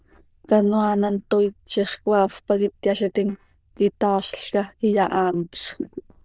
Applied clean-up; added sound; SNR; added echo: neural diffusion model UNIVERSE++.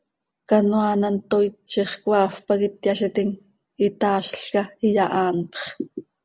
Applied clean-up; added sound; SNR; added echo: none; none; none; none.